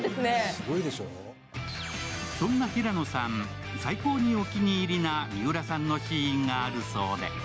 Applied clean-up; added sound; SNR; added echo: none; none; none; none.